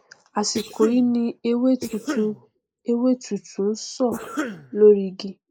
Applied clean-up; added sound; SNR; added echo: neural mask model Resemble Enhance denoiser.